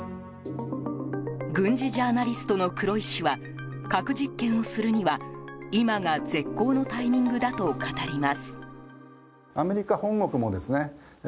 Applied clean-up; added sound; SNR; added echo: none; none; none; none.